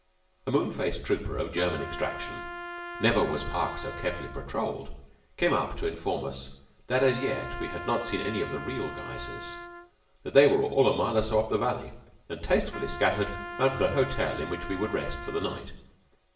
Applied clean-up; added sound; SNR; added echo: none; Trumpet; 10 dB; reverberation time 0.7 s.